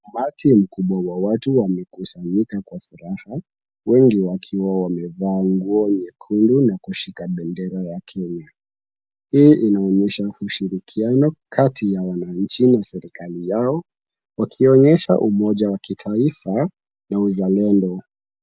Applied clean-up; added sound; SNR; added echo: none; none; none; none.